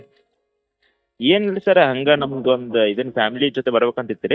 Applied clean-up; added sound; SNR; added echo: neural mask model DeepFilterNet 3.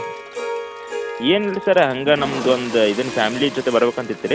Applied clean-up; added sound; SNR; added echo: none; Harp + Toilet flush; 10 dB; none.